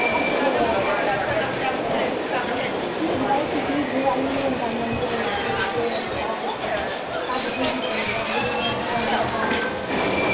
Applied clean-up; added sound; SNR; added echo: none; Subway, metro, underground; -5 dB; reverberation time 0.2 s.